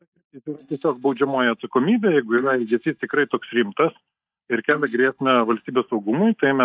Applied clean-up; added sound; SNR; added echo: neural mask model DeepFilterNet 3.